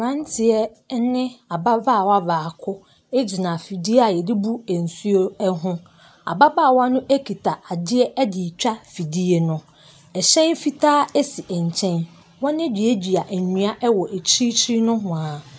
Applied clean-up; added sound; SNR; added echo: none; none; none; none.